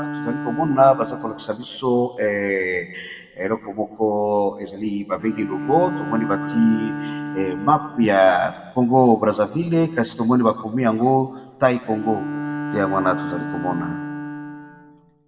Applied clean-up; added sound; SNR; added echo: none; Bowed string instrument; 11 dB; reverberation time 1.4 s.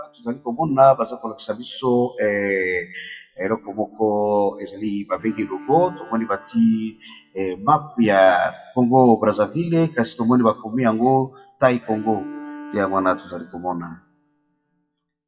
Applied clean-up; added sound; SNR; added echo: classical method WPE with log-MMSE.